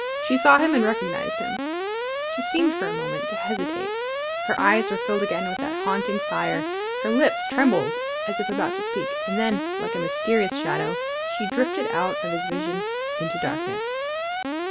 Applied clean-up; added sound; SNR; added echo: none; Alarm; 1 dB; none.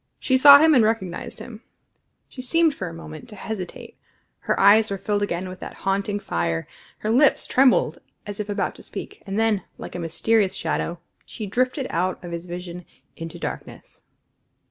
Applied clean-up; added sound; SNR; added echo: none; none; none; none.